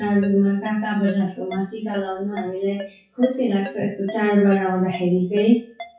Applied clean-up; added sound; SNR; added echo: classical method WPE with log-MMSE.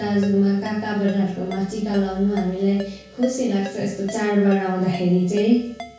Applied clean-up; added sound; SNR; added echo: none; Ringtone; 18 dB; reverberation time 0.6 s.